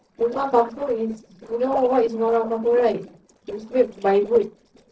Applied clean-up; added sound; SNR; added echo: neural separator model SepFormer DNS4.